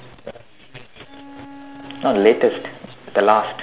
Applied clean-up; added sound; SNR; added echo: none; Bowed string instrument; 18 dB; none.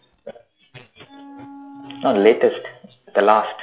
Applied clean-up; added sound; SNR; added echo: classical method log-MMSE.